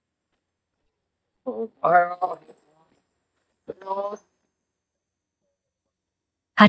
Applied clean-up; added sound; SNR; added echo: neural mask model DeepFilterNet 3.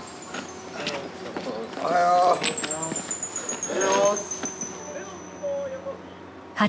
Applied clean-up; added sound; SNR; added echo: none; Wind chime + Truck; 8 dB; none.